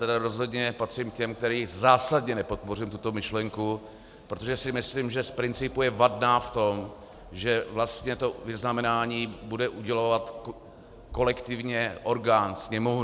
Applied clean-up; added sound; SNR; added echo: none; none; none; none.